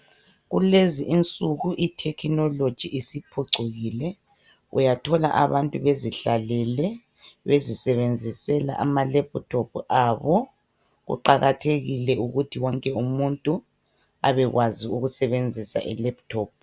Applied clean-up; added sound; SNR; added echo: none; none; none; none.